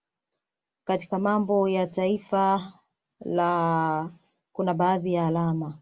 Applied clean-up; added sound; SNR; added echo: none; none; none; none.